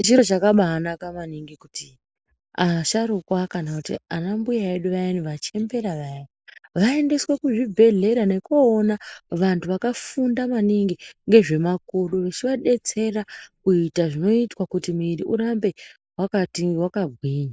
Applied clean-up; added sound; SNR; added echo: neural mask model Resemble Enhance denoiser.